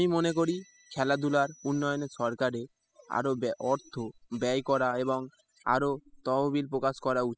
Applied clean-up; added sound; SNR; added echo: classical method spectral subtraction.